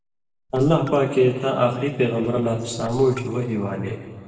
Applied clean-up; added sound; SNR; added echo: neural separator model SepFormer DNS4.